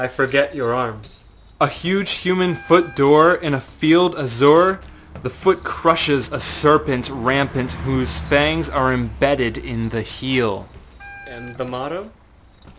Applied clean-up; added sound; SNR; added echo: none; Wind instrument, woodwind instrument + Bus; 18 dB; none.